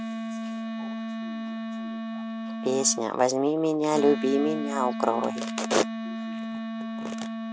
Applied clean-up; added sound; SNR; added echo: none; Wind instrument, woodwind instrument; 5 dB; none.